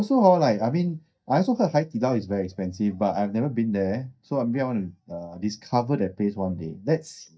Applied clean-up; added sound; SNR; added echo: neural mask model DeepFilterNet 3.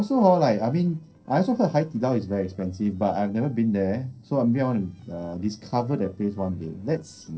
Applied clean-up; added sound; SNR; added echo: neural separator model SepFormer DNS4.